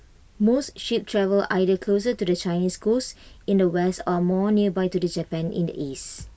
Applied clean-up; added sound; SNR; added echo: none; none; none; none.